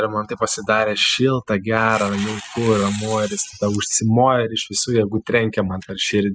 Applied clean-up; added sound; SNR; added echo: classical method spectral subtraction.